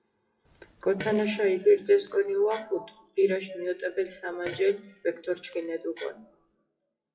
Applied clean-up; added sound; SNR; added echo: classical method WPE with log-MMSE.